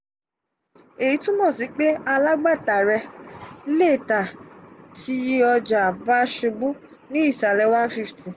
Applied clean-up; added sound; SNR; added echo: none; none; none; none.